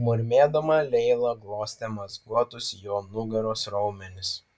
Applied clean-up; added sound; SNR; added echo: none; none; none; none.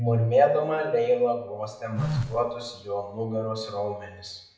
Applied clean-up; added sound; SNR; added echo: none; Telephone; 7 dB; reverberation time 0.7 s.